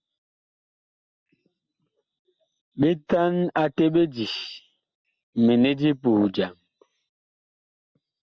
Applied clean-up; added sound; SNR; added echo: none; none; none; none.